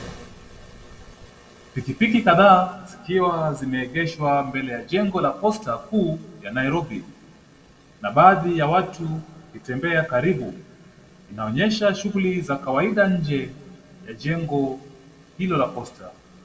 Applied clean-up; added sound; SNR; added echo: none; none; none; reverberation time 0.8 s.